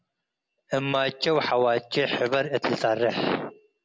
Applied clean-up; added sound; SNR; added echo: none; none; none; none.